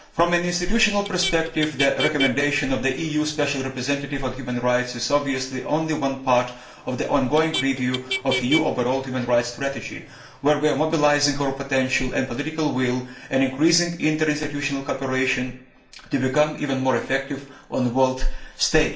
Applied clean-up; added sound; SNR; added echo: none; Motor vehicle (road); 10 dB; reverberation time 0.4 s.